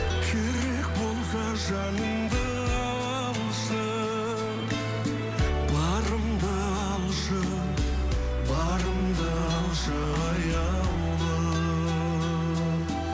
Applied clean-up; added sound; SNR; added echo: none; Traffic noise, roadway noise; 20 dB; none.